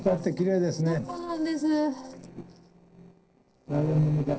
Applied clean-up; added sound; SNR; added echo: neural separator model SepFormer DNS4.